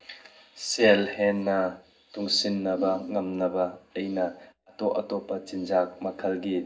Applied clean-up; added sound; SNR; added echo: none; none; none; reverberation time 0.4 s.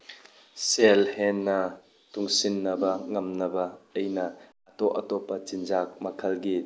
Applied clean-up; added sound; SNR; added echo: none; none; none; none.